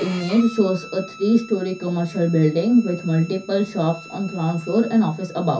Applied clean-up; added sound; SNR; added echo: none; Bowed string instrument; 20 dB; reverberation time 0.3 s.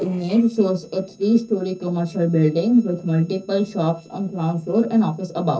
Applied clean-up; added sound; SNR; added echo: neural separator model SepFormer DNS4.